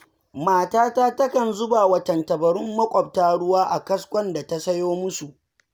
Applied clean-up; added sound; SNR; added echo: none; none; none; none.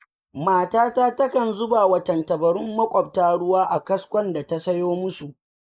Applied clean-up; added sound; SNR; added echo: neural mask model Resemble Enhance denoiser.